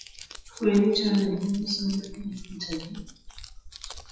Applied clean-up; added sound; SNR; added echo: classical method WPE with log-MMSE.